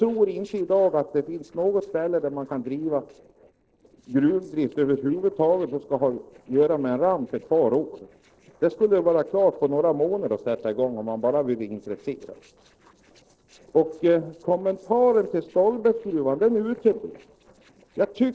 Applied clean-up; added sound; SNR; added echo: neural separator model SepFormer DNS4.